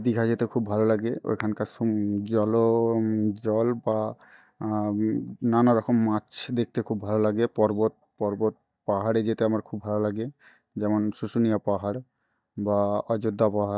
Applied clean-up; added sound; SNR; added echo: neural mask model DeepFilterNet 3.